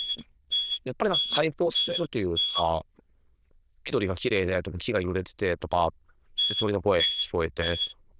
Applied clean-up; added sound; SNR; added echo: neural diffusion model UNIVERSE++.